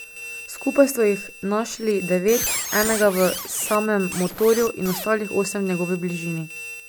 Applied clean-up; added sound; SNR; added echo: none; Squeak; 9 dB; none.